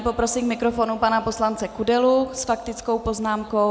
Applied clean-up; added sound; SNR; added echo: none; none; none; none.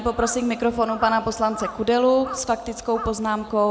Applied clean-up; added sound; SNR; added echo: none; Crow; 15 dB; none.